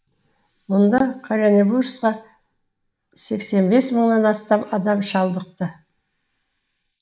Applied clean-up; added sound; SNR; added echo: neural mask model Resemble Enhance denoiser.